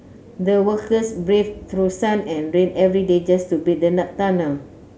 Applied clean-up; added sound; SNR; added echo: none; none; none; none.